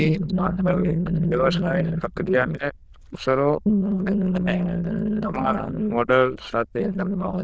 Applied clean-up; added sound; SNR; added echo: neural diffusion model UNIVERSE++.